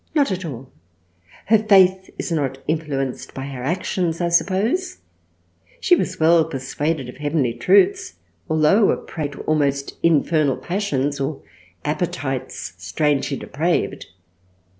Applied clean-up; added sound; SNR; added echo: none; none; none; none.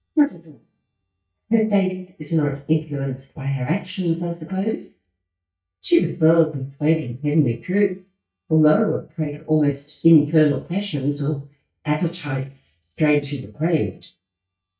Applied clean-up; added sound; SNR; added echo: neural mask model DeepFilterNet 3.